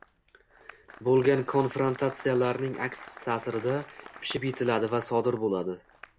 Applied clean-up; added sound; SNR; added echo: none; Applause; 20 dB; none.